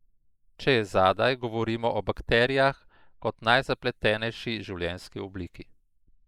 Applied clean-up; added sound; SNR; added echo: neural mask model Resemble Enhance denoiser.